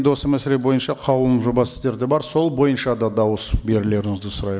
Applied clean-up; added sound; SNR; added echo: none; none; none; none.